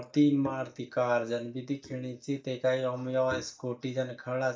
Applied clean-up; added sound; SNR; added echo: neural mask model DeepFilterNet 3.